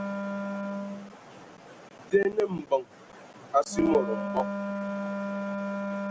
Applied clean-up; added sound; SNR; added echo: none; Wind instrument, woodwind instrument; 4 dB; none.